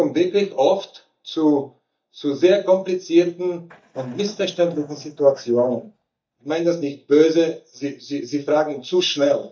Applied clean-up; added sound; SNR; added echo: neural mask model DeepFilterNet 3.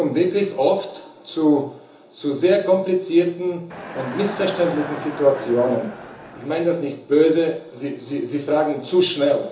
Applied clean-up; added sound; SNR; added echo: none; Crowd; 12 dB; reverberation time 0.6 s.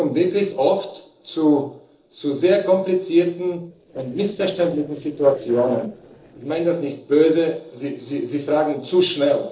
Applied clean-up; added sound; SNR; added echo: neural separator model SepFormer DNS4.